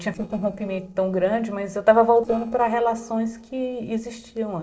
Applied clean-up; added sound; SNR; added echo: neural separator model SepFormer DNS4.